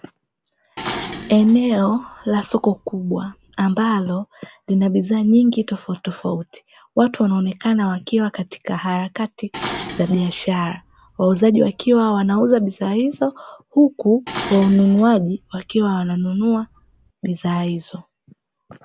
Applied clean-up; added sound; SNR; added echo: none; Dishes, pots, and pans; 14 dB; none.